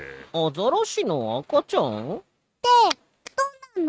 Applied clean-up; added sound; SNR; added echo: neural mask model RNNoise.